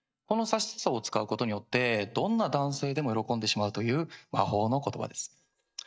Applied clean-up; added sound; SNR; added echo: neural mask model DeepFilterNet 3.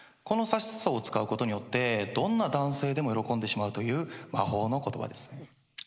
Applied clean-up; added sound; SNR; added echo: neural mask model Resemble Enhance denoiser.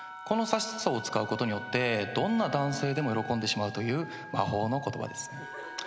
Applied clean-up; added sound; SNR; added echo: none; Telephone + Wind instrument, woodwind instrument; 12 dB; none.